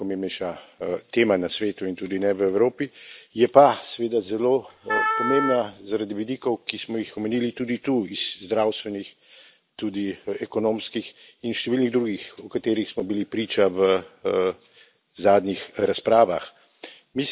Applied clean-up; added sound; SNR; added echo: none; Wind instrument, woodwind instrument; 3 dB; none.